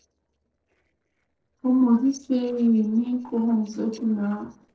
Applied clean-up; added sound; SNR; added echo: neural separator model SepFormer DNS4.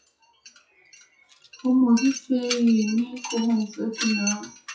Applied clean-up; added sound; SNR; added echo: classical method WPE with log-MMSE.